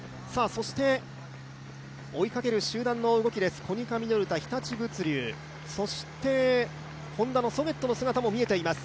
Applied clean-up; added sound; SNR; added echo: none; none; none; none.